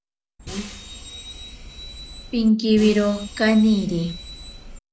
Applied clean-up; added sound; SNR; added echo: none; Bus; 13 dB; none.